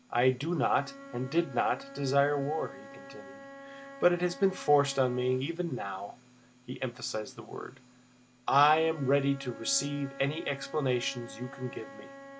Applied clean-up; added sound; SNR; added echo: none; Wind instrument, woodwind instrument; 18 dB; none.